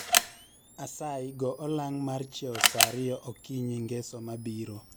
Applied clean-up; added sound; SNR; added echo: none; Camera; -2 dB; none.